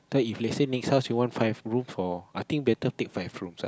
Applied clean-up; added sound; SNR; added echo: none; none; none; none.